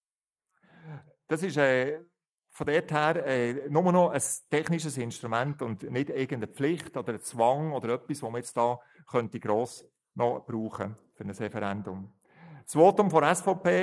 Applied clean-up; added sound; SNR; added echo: neural mask model Resemble Enhance denoiser.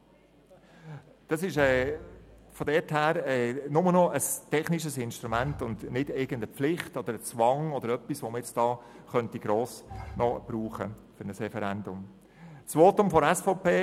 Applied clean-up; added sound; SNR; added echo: none; Bowed string instrument; 16 dB; none.